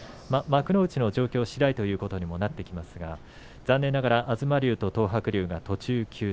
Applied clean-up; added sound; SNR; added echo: none; none; none; none.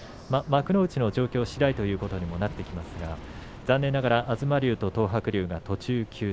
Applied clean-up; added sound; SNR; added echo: none; Aircraft; 16 dB; none.